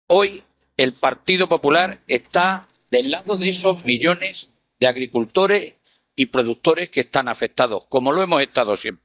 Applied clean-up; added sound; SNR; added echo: neural mask model DeepFilterNet 3.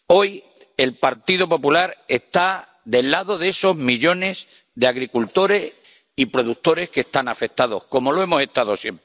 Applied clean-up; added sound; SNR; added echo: none; none; none; none.